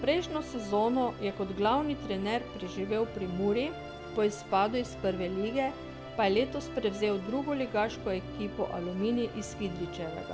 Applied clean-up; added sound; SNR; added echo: none; Musical instrument; 10 dB; none.